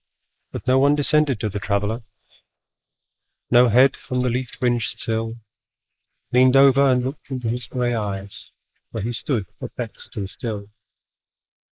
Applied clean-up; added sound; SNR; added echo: neural mask model Resemble Enhance denoiser.